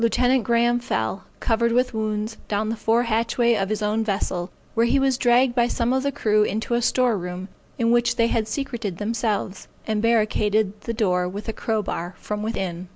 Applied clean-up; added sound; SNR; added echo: none; none; none; none.